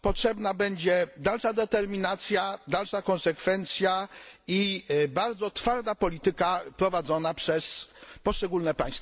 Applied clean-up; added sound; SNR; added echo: none; none; none; none.